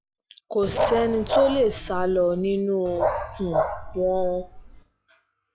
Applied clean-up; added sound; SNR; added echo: classical method log-MMSE.